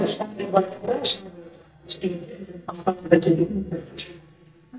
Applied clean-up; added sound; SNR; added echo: neural mask model DeepFilterNet 3.